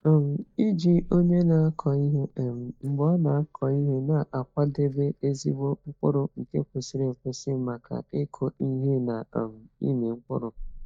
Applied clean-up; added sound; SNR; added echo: neural mask model DeepFilterNet 3.